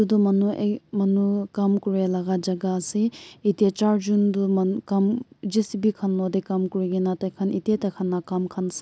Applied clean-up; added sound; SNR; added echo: none; none; none; none.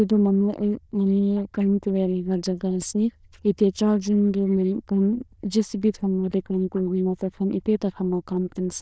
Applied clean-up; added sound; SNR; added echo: neural diffusion model UNIVERSE++.